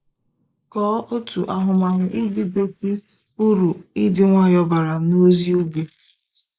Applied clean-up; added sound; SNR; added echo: neural mask model Resemble Enhance denoiser.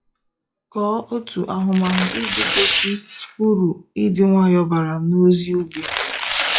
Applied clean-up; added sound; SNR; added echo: classical method log-MMSE.